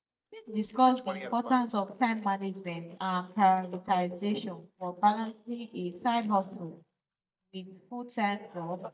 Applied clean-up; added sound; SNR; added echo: neural mask model DeepFilterNet 3.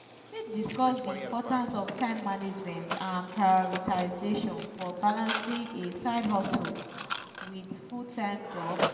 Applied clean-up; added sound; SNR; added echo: none; Mechanisms; 8 dB; reverberation time 2.0 s.